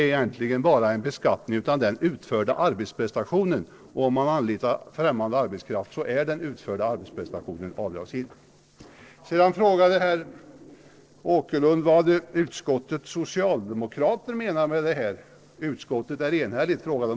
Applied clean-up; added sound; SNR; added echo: neural separator model SepFormer DNS4.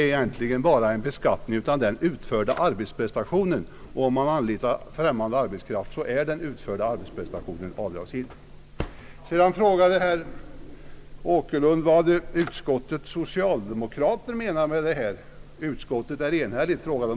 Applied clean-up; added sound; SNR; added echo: none; Drawer open or close; 16 dB; none.